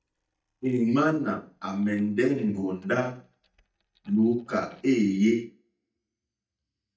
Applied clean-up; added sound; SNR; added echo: neural mask model DeepFilterNet 3.